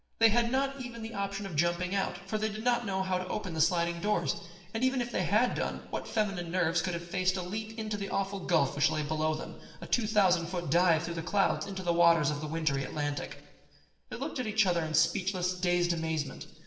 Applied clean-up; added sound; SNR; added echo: none; none; none; reverberation time 1.1 s.